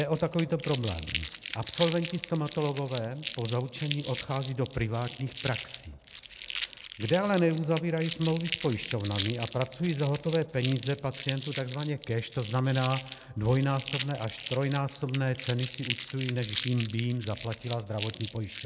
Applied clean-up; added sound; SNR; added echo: none; Crumpling, crinkling; 1 dB; none.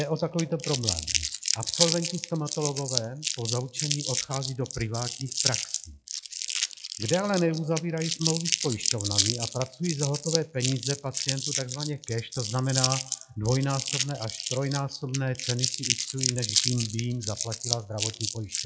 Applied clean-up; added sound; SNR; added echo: classical method log-MMSE.